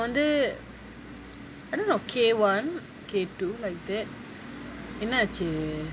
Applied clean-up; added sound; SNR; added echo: none; none; none; none.